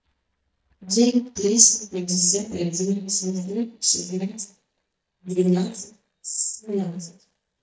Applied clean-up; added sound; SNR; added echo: neural mask model DeepFilterNet 3.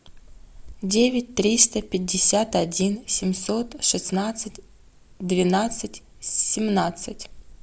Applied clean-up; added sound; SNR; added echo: none; none; none; none.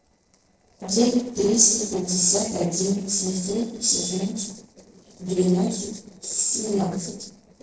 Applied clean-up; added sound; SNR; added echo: neural separator model SepFormer DNS4.